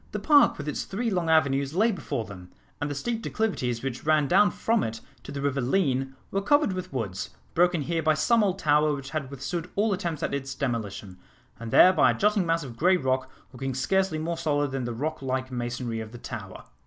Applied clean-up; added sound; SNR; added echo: none; none; none; none.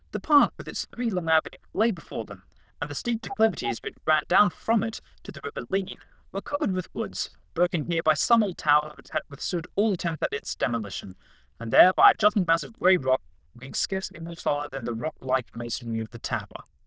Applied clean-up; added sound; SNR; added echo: neural diffusion model UNIVERSE++.